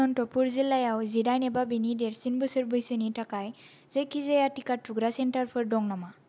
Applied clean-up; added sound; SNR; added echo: none; none; none; none.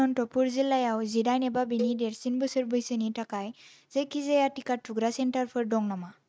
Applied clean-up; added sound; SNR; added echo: neural mask model RNNoise.